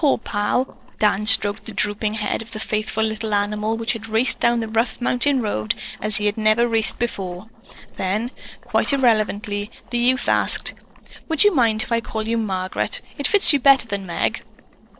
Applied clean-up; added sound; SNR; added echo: neural separator model SepFormer DNS4.